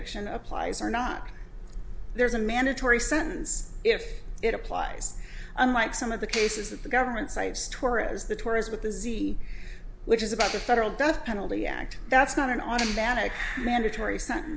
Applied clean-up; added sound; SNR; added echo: none; Clapping; 12 dB; none.